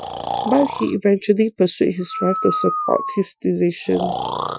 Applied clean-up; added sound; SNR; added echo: classical method Wiener filter.